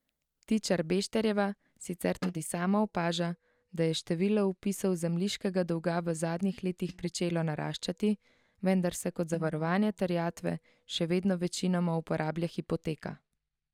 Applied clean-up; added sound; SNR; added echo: neural mask model DeepFilterNet 3.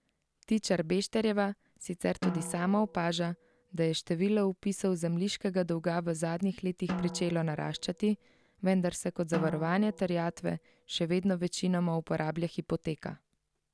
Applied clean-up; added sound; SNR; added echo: none; Drum; 11 dB; none.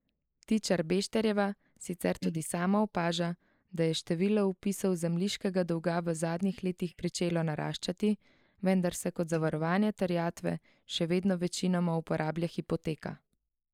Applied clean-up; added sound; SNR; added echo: neural mask model Resemble Enhance denoiser.